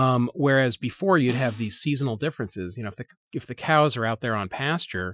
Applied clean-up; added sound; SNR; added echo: classical method Wiener filter.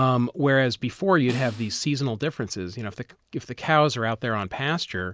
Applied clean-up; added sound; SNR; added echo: none; Snare drum; 16 dB; none.